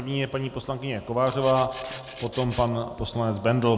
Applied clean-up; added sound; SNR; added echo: none; Rattle (instrument); 17 dB; none.